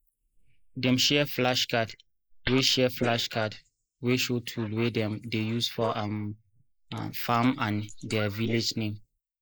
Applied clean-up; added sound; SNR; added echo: neural mask model Resemble Enhance denoiser.